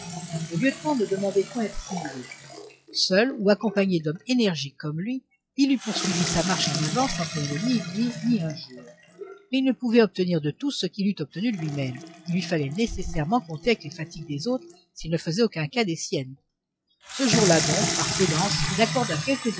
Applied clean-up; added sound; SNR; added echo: classical method log-MMSE.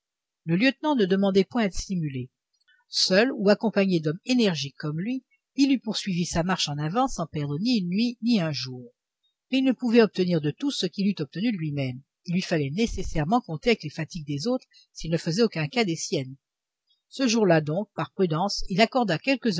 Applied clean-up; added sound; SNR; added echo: none; none; none; none.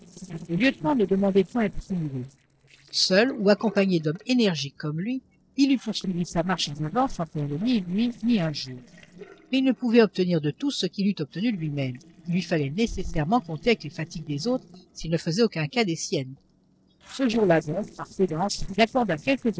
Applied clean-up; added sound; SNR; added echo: neural separator model SepFormer DNS4.